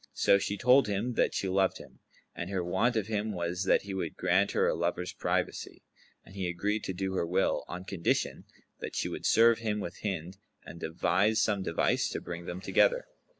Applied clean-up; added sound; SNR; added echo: none; none; none; none.